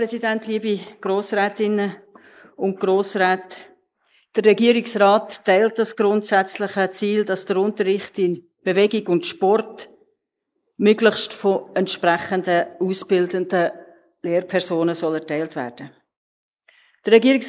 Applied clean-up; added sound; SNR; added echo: neural mask model Resemble Enhance denoiser.